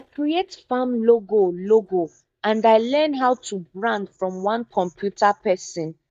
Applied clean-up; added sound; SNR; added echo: neural mask model DeepFilterNet 3.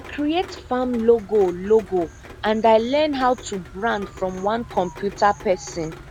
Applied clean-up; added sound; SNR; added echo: none; Rain; 18 dB; none.